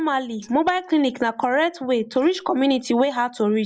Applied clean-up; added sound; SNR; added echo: neural mask model Resemble Enhance denoiser.